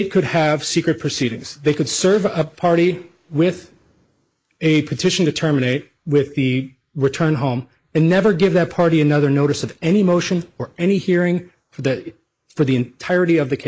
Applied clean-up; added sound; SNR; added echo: neural mask model Resemble Enhance denoiser.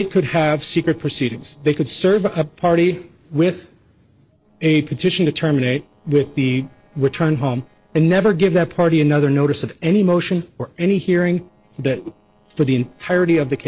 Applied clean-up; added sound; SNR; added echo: neural separator model SepFormer DNS4.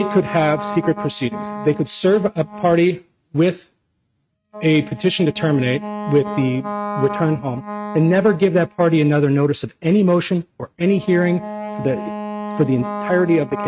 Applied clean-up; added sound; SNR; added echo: neural mask model RNNoise.